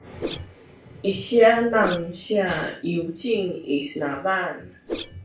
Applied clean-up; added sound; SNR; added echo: none; Whoosh, swoosh, swish; 13 dB; reverberation time 0.3 s.